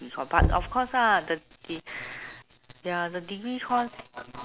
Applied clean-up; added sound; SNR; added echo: none; Knock; 3 dB; none.